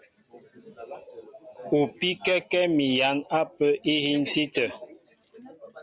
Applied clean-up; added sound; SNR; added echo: none; none; none; none.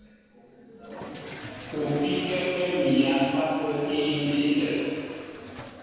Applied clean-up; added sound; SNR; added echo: none; Fill (with liquid) / Toilet flush; 16 dB; reverberation time 2.1 s.